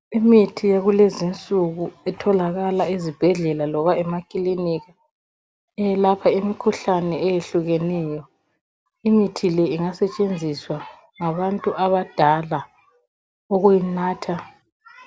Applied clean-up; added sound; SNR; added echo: none; none; none; none.